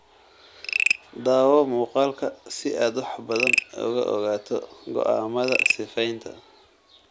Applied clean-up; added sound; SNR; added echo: none; Frog; 5 dB; none.